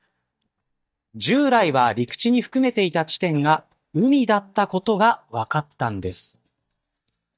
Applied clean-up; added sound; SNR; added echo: neural mask model DeepFilterNet 3.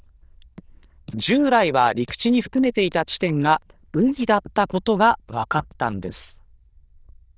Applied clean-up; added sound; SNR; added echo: neural diffusion model UNIVERSE++.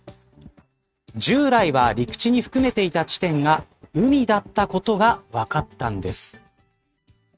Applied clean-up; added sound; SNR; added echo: neural mask model RNNoise.